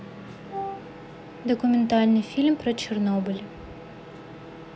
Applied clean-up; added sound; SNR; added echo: none; Wind instrument, woodwind instrument; 10 dB; none.